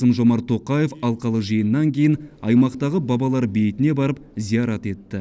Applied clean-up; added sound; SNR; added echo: none; none; none; none.